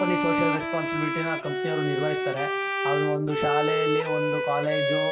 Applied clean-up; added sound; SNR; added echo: none; Bowed string instrument; -2 dB; reverberation time 0.2 s.